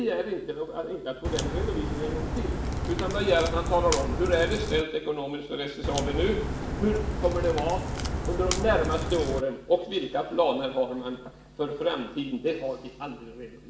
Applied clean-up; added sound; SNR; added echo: none; Crack; 1 dB; reverberation time 0.7 s.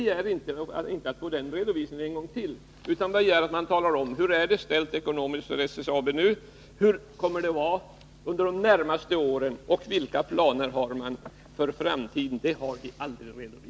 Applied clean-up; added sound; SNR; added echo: none; none; none; none.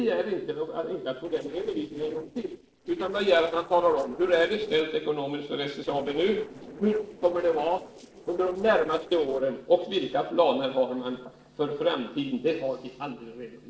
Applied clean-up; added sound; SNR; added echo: neural separator model SepFormer DNS4.